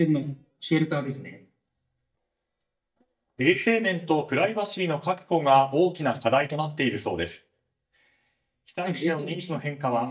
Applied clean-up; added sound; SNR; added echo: neural mask model DeepFilterNet 3.